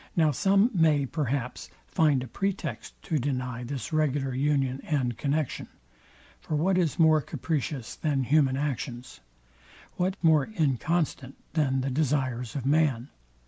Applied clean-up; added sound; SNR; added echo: none; none; none; none.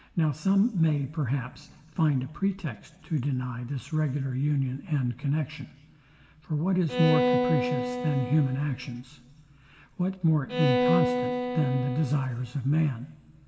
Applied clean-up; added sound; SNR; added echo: none; Bowed string instrument; 2 dB; reverberation time 1.7 s.